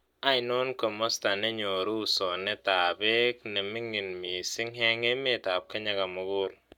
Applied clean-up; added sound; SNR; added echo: neural mask model DeepFilterNet 3.